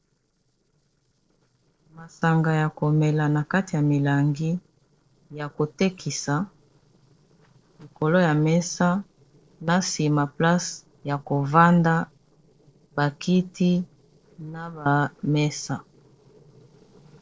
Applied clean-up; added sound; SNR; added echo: neural separator model SepFormer DNS4.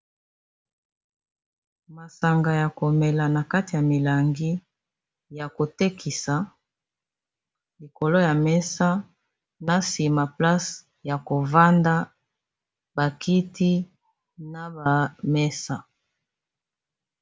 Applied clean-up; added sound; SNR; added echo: none; none; none; none.